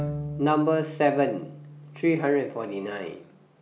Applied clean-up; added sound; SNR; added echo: none; Bowed string instrument; 11 dB; none.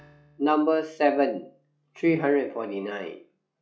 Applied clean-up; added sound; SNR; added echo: classical method log-MMSE.